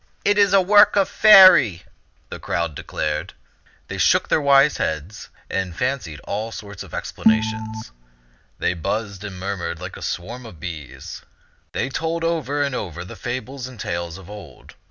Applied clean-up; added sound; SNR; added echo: none; Organ; -1 dB; none.